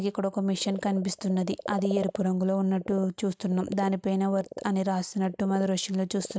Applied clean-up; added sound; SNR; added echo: neural mask model RNNoise.